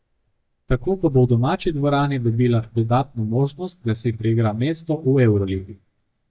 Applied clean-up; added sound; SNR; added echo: neural mask model DeepFilterNet 3.